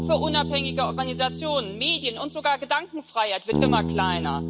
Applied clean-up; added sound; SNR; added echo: none; Bass guitar; 4 dB; none.